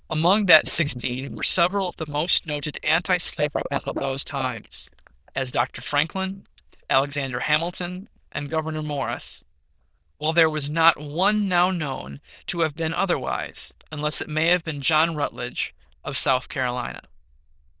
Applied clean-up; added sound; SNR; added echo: neural diffusion model UNIVERSE++.